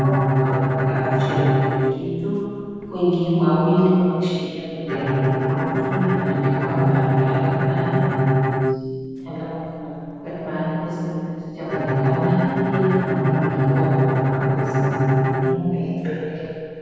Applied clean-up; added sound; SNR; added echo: none; Bowed string instrument; -2 dB; reverberation time 2.1 s.